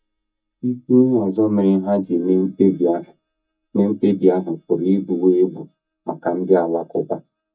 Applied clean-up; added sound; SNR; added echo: neural mask model DeepFilterNet 3.